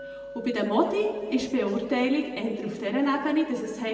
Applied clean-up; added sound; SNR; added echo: none; Chink, clink; 19 dB; reverberation time 1.9 s.